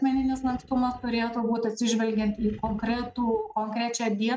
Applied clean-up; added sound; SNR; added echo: neural mask model RNNoise.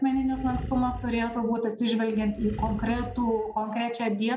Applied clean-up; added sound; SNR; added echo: none; Animal; 10 dB; none.